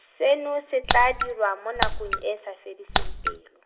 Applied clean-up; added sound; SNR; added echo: none; Raindrop; -1 dB; reverberation time 0.9 s.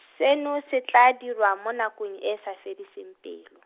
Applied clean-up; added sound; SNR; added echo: none; none; none; none.